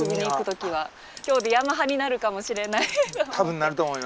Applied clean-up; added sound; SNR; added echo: none; Clock; 18 dB; none.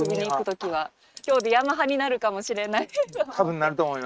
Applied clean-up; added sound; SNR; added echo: neural mask model RNNoise.